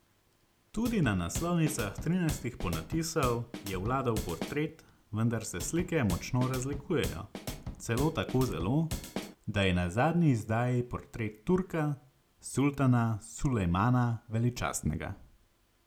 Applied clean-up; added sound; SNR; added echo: none; Drum kit; 9 dB; none.